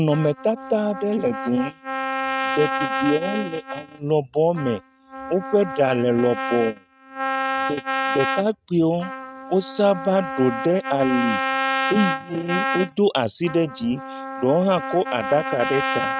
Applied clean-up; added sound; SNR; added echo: neural mask model RNNoise.